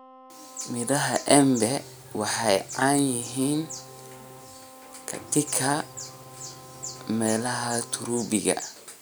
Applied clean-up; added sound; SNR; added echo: none; Race car, auto racing / Engine starting + Wind instrument, woodwind instrument; 20 dB; none.